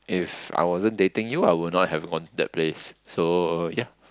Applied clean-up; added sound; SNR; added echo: none; none; none; none.